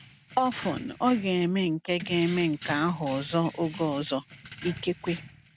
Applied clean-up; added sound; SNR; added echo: none; Keys jangling; 16 dB; none.